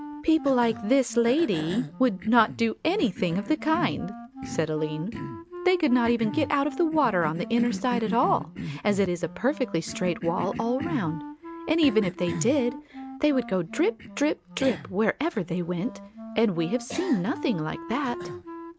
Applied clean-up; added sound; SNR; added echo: none; Cough + Wind instrument, woodwind instrument; 11 dB; none.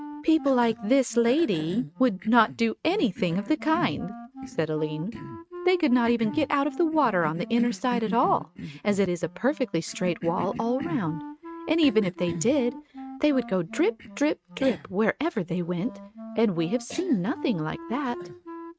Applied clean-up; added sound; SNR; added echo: neural mask model RNNoise.